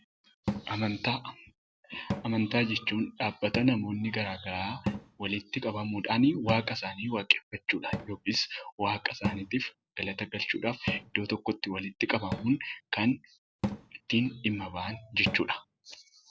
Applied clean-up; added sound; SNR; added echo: none; Cupboard open or close / Drawer open or close; 10 dB; none.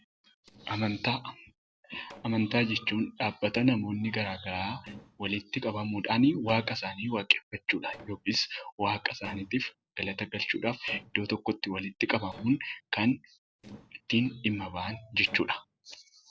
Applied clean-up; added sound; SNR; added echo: neural separator model SepFormer DNS4.